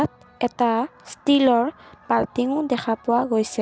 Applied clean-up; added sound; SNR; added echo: none; none; none; none.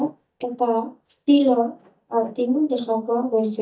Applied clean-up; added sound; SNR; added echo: neural mask model DeepFilterNet 3.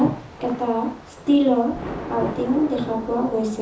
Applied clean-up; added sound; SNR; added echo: none; Thunder / Rain; 13 dB; reverberation time 0.6 s.